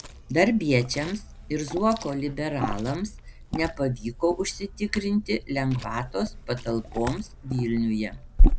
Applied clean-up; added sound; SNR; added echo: none; Liquid; 1 dB; none.